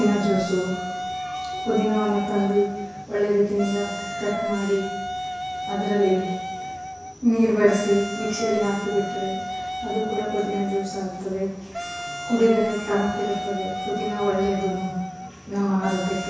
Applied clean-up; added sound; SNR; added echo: none; Wind instrument, woodwind instrument; 8 dB; reverberation time 1.1 s.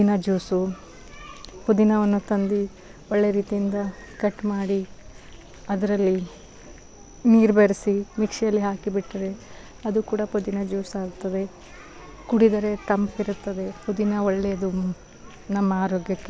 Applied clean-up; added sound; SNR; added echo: none; none; none; none.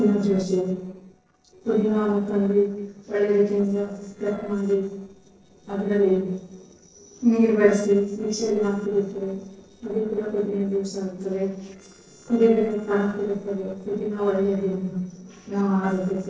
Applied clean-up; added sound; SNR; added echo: neural separator model SepFormer DNS4.